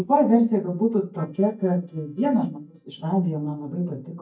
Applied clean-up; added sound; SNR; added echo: neural mask model DeepFilterNet 3.